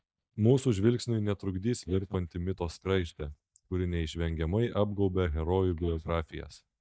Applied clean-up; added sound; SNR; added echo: neural mask model DeepFilterNet 3.